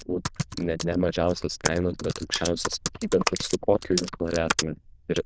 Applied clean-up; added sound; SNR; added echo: neural diffusion model UNIVERSE++.